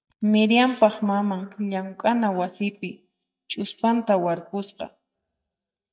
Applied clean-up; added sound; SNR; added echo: neural mask model DeepFilterNet 3.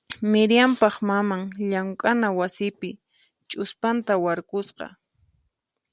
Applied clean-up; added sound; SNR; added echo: none; none; none; none.